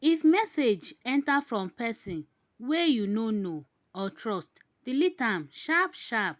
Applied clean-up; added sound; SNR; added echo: none; none; none; none.